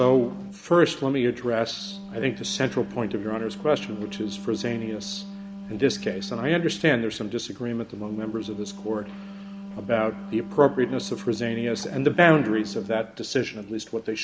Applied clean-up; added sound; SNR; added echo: none; Wind instrument, woodwind instrument; 13 dB; none.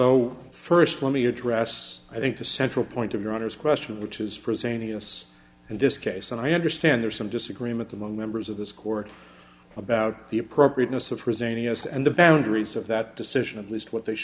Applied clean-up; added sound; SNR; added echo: none; none; none; none.